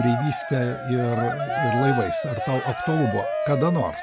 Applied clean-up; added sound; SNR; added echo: none; Cheering; 4 dB; none.